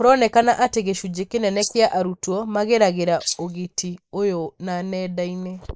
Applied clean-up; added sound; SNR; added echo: neural mask model Resemble Enhance denoiser.